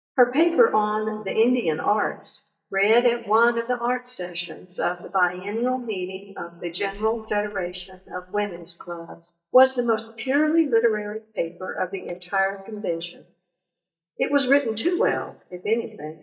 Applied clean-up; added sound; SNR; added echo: neural mask model DeepFilterNet 3.